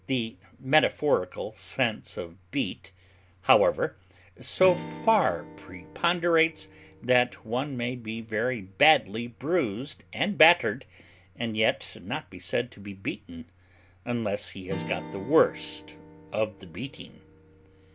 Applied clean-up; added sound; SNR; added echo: none; Strum; 18 dB; none.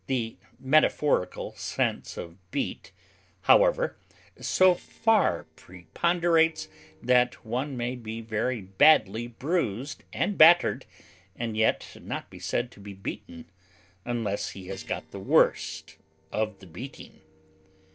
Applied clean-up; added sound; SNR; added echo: neural separator model SepFormer DNS4.